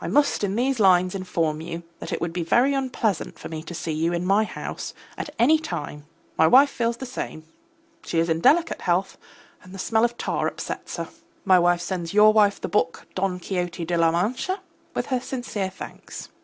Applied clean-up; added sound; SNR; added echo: none; none; none; none.